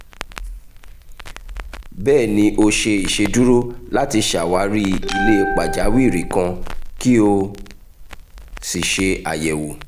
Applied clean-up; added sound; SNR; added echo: none; Crackle; 9 dB; none.